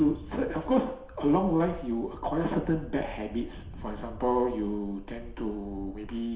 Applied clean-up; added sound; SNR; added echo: none; Wind; 13 dB; reverberation time 0.7 s.